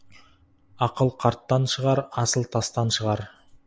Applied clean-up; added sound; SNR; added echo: none; none; none; none.